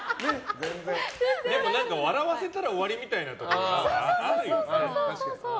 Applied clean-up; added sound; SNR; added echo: none; none; none; none.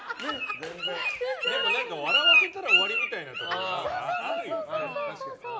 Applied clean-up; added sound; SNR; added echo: none; Bird; -4 dB; none.